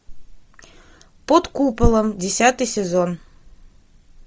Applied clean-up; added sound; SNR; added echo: none; none; none; none.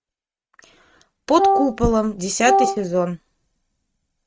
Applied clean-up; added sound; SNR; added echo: neural mask model RNNoise.